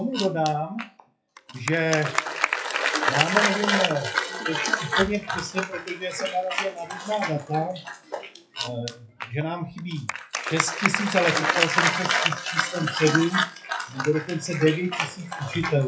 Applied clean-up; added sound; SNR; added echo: classical method WPE with log-MMSE.